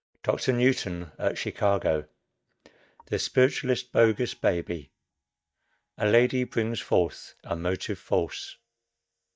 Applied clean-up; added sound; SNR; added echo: neural mask model DeepFilterNet 3.